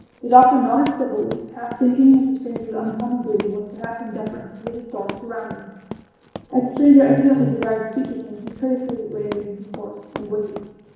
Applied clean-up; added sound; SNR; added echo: none; Run; 17 dB; reverberation time 1.1 s.